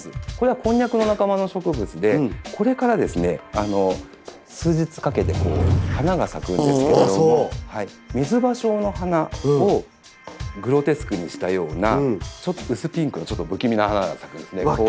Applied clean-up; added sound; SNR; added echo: none; Fart / Drawer open or close; 1 dB; none.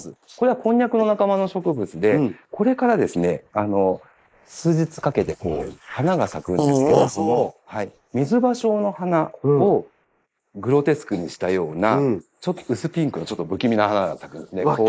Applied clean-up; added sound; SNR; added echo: neural mask model Resemble Enhance denoiser.